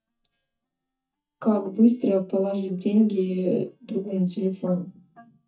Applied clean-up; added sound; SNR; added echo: neural mask model DeepFilterNet 3.